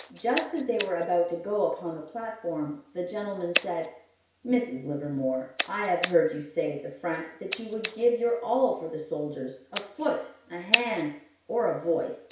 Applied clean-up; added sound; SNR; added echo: none; Scissors; 8 dB; reverberation time 0.6 s.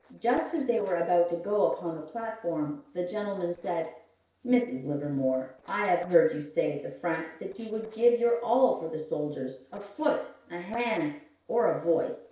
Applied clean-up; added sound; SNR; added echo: neural separator model SepFormer DNS4.